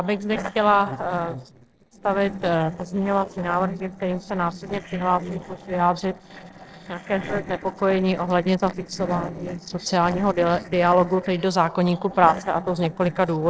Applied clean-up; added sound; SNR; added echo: neural separator model SepFormer DNS4.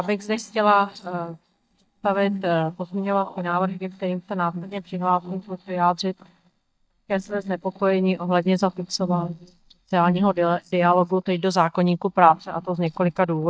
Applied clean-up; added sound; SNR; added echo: neural mask model DeepFilterNet 3.